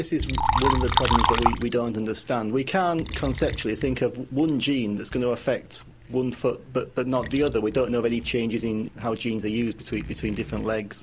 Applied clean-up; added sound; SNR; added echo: none; Liquid; 4 dB; none.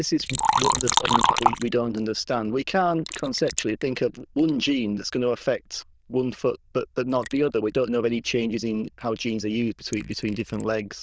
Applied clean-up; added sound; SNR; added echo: neural diffusion model UNIVERSE++.